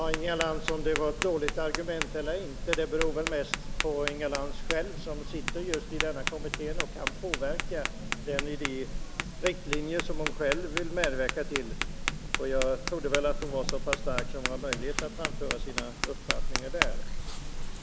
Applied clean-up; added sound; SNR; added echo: none; Tap; -1 dB; none.